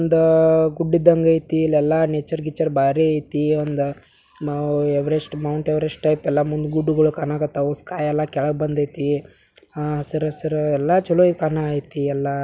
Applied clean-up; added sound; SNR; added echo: none; none; none; none.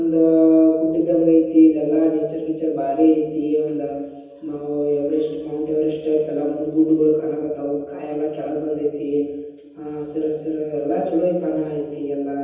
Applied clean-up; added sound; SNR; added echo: none; none; none; reverberation time 1.1 s.